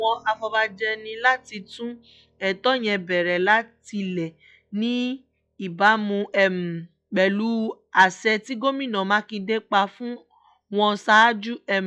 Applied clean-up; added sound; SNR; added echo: classical method log-MMSE.